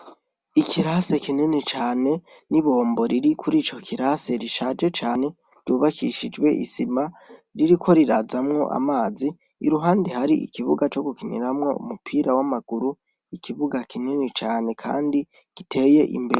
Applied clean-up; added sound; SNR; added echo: none; none; none; none.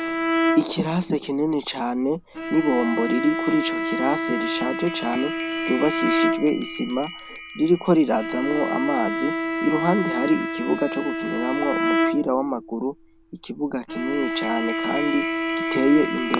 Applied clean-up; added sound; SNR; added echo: none; Bell + Bowed string instrument; 2 dB; none.